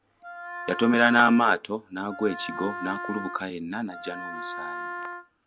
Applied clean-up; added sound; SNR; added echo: none; Wind instrument, woodwind instrument; 10 dB; none.